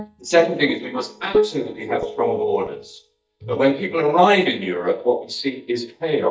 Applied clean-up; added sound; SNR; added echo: neural mask model DeepFilterNet 3.